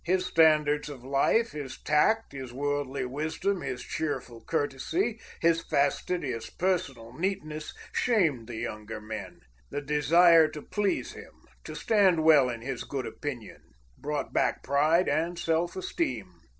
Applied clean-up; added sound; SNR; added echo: none; none; none; none.